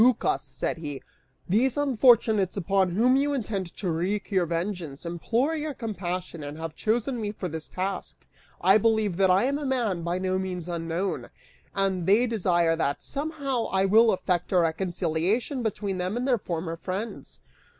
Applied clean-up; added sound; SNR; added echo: none; none; none; none.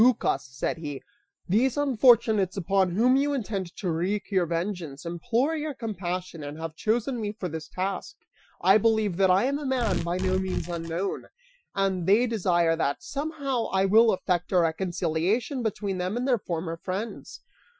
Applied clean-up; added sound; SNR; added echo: classical method Wiener filter.